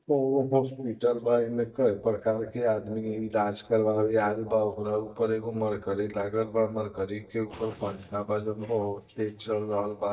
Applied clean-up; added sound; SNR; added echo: neural mask model DeepFilterNet 3.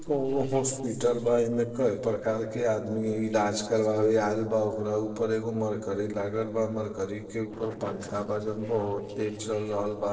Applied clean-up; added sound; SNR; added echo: neural separator model SepFormer DNS4.